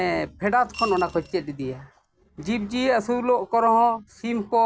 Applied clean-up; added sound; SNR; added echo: none; Coin (dropping) / Glass; 16 dB; none.